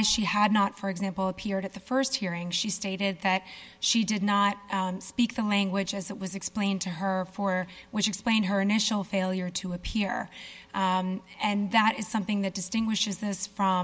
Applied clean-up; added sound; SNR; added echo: none; none; none; none.